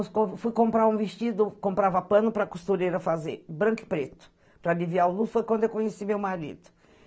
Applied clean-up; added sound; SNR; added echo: none; none; none; none.